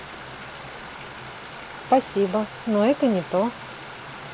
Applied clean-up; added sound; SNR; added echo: none; Stream; 12 dB; none.